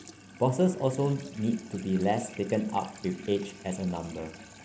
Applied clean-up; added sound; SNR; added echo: none; Sink (filling or washing) / Water tap, faucet; 19 dB; none.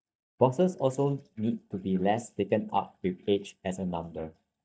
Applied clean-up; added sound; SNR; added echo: neural mask model DeepFilterNet 3.